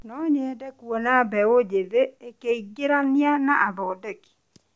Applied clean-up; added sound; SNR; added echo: none; none; none; none.